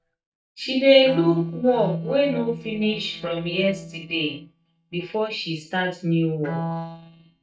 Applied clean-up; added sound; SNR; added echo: neural mask model DeepFilterNet 3.